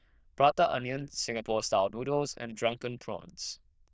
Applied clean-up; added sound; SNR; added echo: neural diffusion model UNIVERSE++.